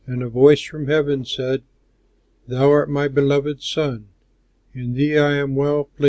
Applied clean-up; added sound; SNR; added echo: none; none; none; none.